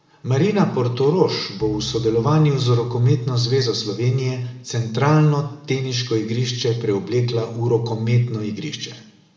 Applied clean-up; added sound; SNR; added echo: none; Piano; 19 dB; reverberation time 0.7 s.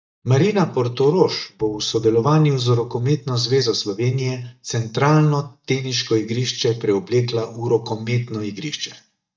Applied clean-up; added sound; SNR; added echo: neural mask model DeepFilterNet 3.